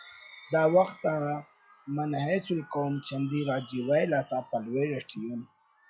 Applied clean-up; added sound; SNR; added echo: classical method log-MMSE.